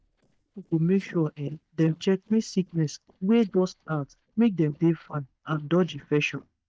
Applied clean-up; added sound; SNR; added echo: neural mask model DeepFilterNet 3.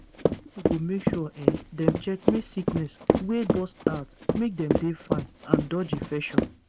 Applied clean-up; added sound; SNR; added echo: none; Run; -3 dB; none.